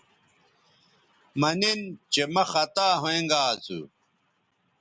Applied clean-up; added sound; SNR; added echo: none; none; none; none.